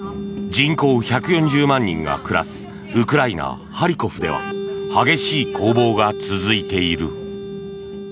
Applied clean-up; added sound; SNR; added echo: none; Organ; 11 dB; none.